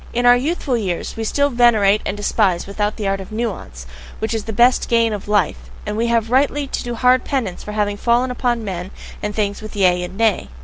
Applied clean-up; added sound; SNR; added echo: none; none; none; none.